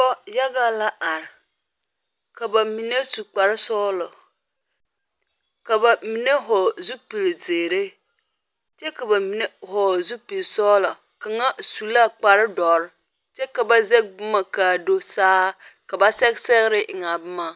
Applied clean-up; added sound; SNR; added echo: none; none; none; none.